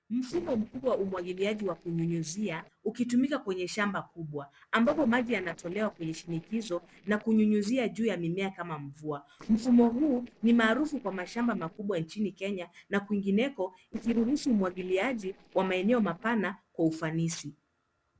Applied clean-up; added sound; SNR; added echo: neural separator model SepFormer DNS4.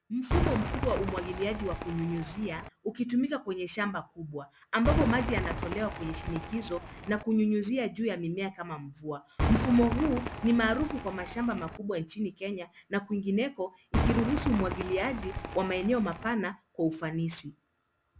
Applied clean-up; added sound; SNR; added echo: none; Cheering / Fireworks; 5 dB; none.